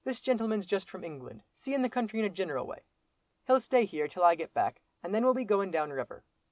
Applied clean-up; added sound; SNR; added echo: none; none; none; none.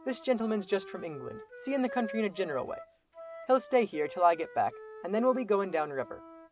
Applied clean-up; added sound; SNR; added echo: none; Wind instrument, woodwind instrument; 16 dB; none.